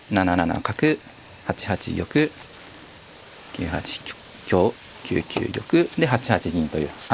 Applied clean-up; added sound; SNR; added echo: neural mask model Resemble Enhance denoiser.